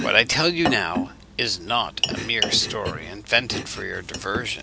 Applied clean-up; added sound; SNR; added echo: none; Domestic sounds, home sounds; 6 dB; none.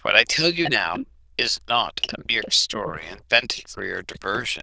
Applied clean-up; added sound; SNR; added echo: neural diffusion model UNIVERSE++.